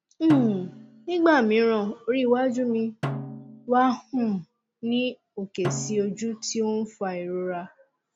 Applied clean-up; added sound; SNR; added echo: none; Snare drum; 13 dB; none.